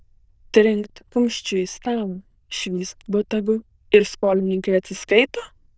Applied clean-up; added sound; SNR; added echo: neural diffusion model UNIVERSE++.